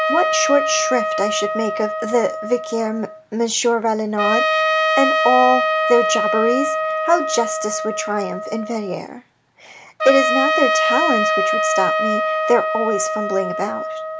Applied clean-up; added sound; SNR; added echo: none; Trumpet; 0 dB; none.